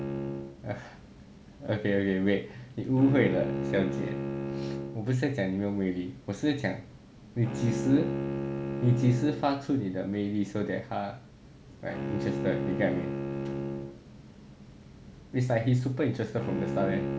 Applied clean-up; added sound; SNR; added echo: none; Bowed string instrument; 6 dB; none.